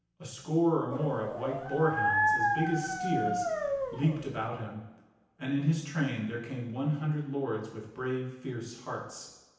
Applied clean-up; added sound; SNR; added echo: none; Dog; -1 dB; reverberation time 0.9 s.